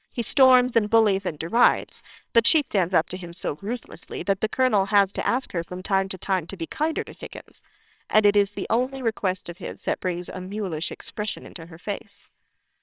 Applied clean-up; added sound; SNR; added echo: neural separator model SepFormer WHAMR!.